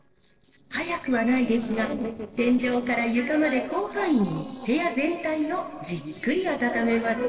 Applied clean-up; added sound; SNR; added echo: neural separator model SepFormer DNS4.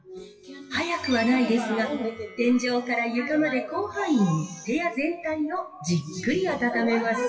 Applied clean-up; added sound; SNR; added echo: classical method WPE with log-MMSE.